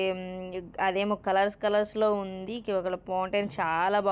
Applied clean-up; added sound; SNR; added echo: none; none; none; none.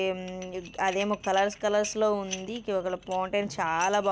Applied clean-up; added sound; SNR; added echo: none; Dishes, pots, and pans; 16 dB; none.